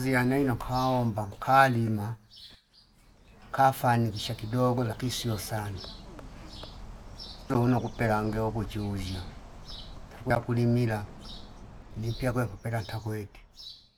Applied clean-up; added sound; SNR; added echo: none; Bird; 16 dB; none.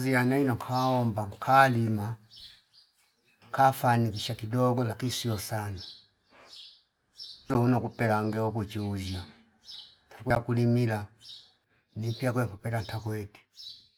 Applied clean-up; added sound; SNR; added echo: none; none; none; none.